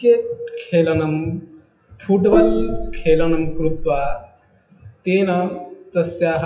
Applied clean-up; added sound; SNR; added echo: classical method WPE with log-MMSE.